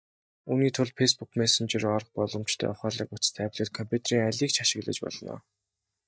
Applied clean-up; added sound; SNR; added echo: neural mask model DeepFilterNet 3.